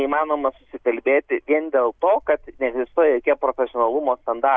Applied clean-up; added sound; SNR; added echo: none; none; none; none.